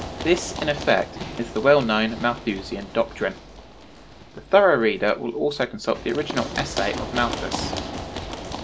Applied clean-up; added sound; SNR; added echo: none; Run; 10 dB; none.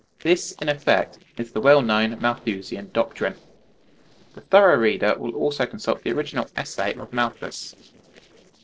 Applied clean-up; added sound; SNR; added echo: neural separator model SepFormer DNS4.